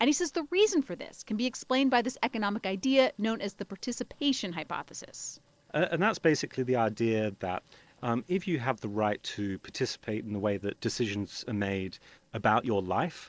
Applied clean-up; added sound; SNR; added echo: neural separator model SepFormer DNS4.